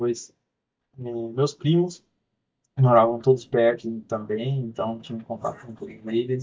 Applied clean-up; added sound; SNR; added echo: neural mask model DeepFilterNet 3.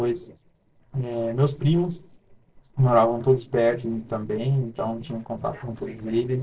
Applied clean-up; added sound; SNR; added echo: neural separator model SepFormer DNS4.